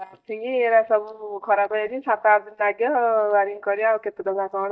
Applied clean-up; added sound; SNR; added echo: neural mask model DeepFilterNet 3.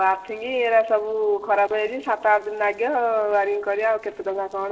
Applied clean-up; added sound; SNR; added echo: neural separator model SepFormer DNS4.